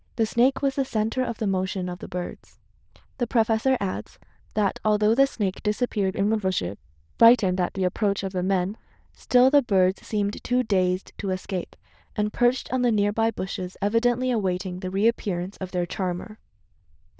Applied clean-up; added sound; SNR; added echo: neural diffusion model UNIVERSE++.